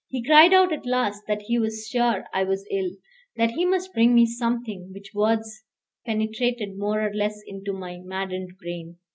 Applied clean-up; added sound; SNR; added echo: none; none; none; none.